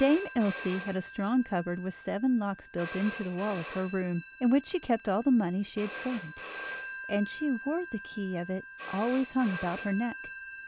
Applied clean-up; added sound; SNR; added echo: none; Telephone; 6 dB; none.